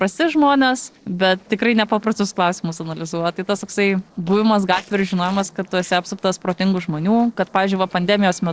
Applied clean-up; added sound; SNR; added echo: neural separator model SepFormer DNS4.